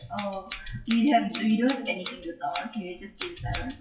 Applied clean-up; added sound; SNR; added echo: classical method WPE with log-MMSE.